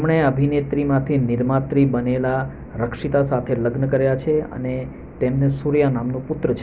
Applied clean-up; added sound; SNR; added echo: none; none; none; none.